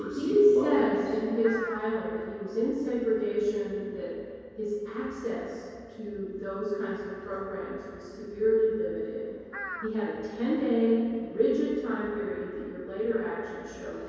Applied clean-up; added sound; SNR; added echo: none; Crow; 14 dB; reverberation time 2.2 s.